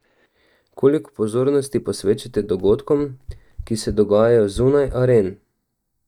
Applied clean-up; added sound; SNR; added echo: neural mask model DeepFilterNet 3.